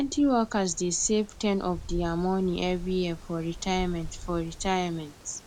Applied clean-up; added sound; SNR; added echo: none; Wind; 12 dB; none.